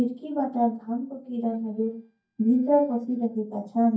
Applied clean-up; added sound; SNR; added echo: neural mask model DeepFilterNet 3.